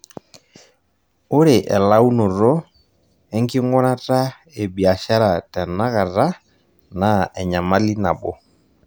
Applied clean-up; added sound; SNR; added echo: none; none; none; none.